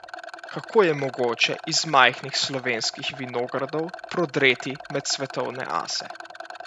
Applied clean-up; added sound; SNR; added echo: none; Rattle; 14 dB; none.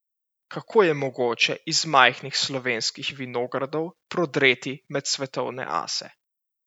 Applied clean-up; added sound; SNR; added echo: none; none; none; none.